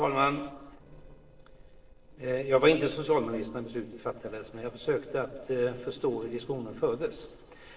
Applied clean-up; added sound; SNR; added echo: neural separator model SepFormer DNS4.